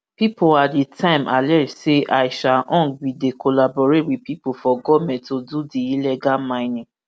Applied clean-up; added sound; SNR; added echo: none; none; none; none.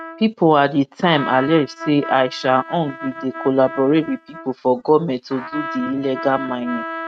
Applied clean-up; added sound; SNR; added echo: neural mask model RNNoise.